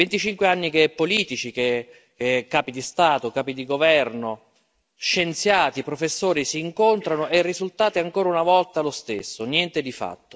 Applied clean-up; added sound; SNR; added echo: none; none; none; none.